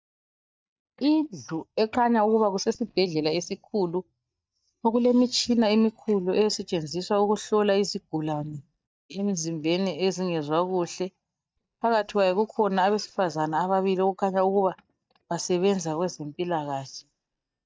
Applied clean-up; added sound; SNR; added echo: neural mask model DeepFilterNet 3.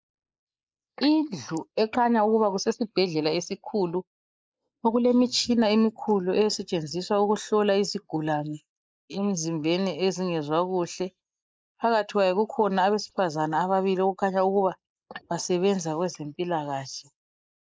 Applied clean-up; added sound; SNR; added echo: neural mask model Resemble Enhance denoiser.